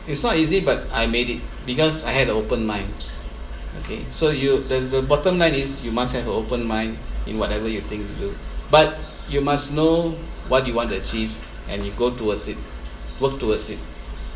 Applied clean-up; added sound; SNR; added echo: none; none; none; reverberation time 0.8 s.